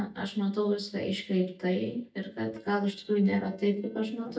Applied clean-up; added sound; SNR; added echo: neural mask model DeepFilterNet 3.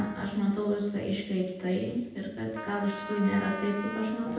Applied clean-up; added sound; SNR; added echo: none; Trumpet; 12 dB; reverberation time 0.8 s.